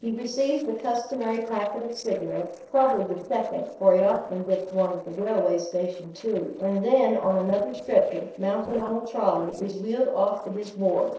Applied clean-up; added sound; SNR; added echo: neural separator model SepFormer DNS4.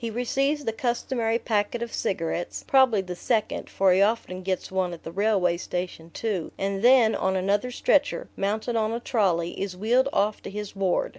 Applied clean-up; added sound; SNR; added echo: none; none; none; none.